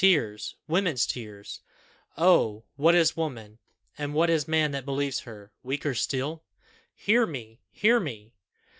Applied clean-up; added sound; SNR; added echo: none; none; none; none.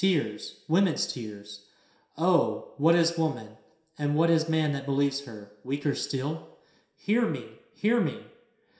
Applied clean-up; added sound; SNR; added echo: none; none; none; reverberation time 0.7 s.